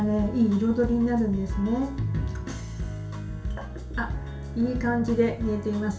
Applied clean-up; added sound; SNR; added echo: none; none; none; reverberation time 0.4 s.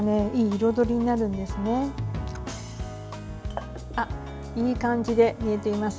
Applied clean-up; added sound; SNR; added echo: none; none; none; none.